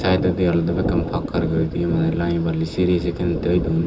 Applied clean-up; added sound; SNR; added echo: none; Thunder; 5 dB; reverberation time 0.2 s.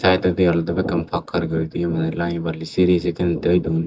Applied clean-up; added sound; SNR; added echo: neural mask model DeepFilterNet 3.